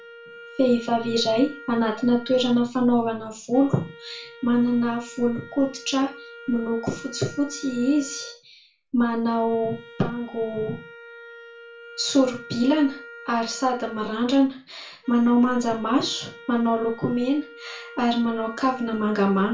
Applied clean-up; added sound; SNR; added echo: none; Wind instrument, woodwind instrument; 19 dB; reverberation time 0.3 s.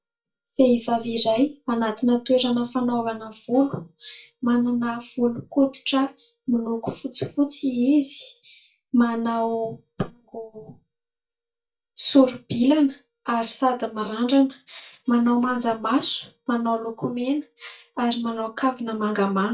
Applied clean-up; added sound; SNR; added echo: neural mask model DeepFilterNet 3.